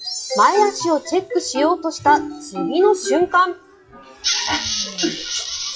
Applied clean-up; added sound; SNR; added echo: classical method WPE with log-MMSE.